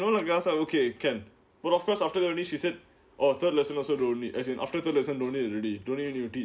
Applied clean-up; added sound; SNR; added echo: none; none; none; none.